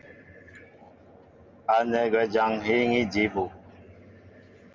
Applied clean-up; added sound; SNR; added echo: none; none; none; none.